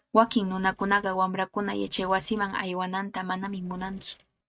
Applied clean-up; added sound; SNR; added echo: neural mask model RNNoise.